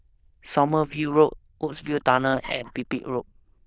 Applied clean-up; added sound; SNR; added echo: neural diffusion model UNIVERSE++.